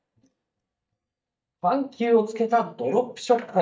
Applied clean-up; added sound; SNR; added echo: neural mask model DeepFilterNet 3.